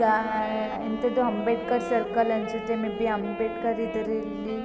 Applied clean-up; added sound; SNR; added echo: none; Wind instrument, woodwind instrument; 9 dB; none.